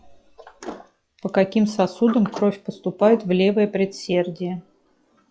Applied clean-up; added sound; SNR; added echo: classical method log-MMSE.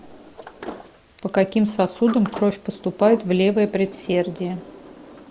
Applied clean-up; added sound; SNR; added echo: none; Sliding door; 17 dB; none.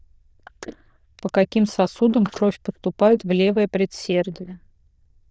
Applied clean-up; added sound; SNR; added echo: neural diffusion model UNIVERSE++.